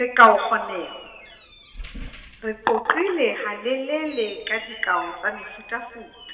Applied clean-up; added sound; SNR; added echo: none; Squeak; 19 dB; reverberation time 1.8 s.